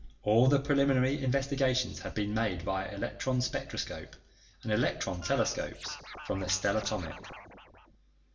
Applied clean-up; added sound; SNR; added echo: none; Scratching (performance technique); 15 dB; reverberation time 0.7 s.